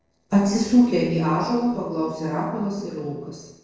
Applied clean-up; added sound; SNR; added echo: neural separator model SepFormer DNS4.